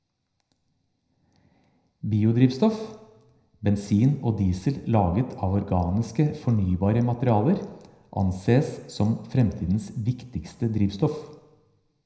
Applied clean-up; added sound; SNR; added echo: none; none; none; reverberation time 0.7 s.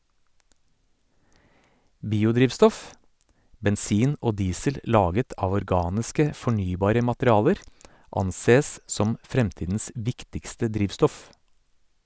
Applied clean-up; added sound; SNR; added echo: none; none; none; none.